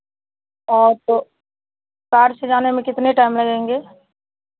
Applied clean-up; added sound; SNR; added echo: none; none; none; none.